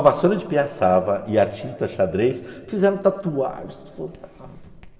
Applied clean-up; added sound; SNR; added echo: none; none; none; reverberation time 2.0 s.